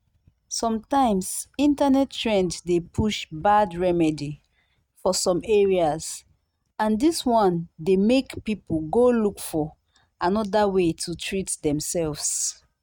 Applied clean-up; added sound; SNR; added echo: neural mask model RNNoise.